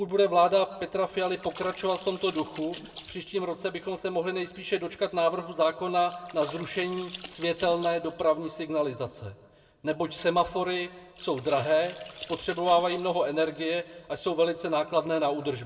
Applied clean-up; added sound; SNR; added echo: none; Splash, splatter; 19 dB; reverberation time 1.3 s.